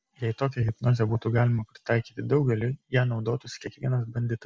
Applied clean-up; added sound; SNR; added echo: none; none; none; none.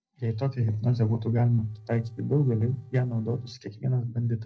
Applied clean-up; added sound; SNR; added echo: neural separator model SepFormer DNS4.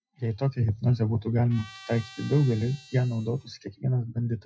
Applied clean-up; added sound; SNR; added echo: classical method WPE with log-MMSE.